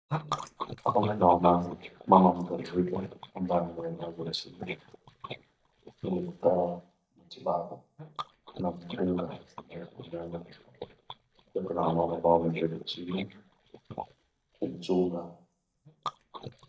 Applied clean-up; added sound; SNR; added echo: neural mask model DeepFilterNet 3.